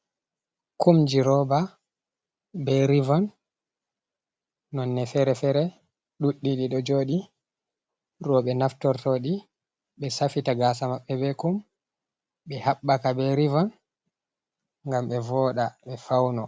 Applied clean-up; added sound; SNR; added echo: none; none; none; none.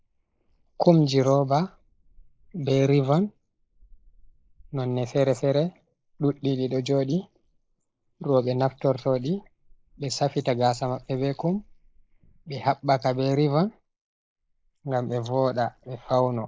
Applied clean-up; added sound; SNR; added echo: neural mask model Resemble Enhance denoiser.